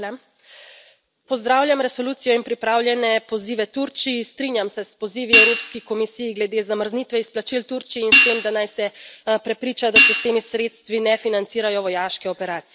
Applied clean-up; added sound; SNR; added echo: none; Hi-hat; -2 dB; none.